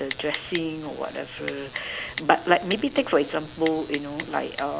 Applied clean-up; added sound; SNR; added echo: none; Typing; 13 dB; none.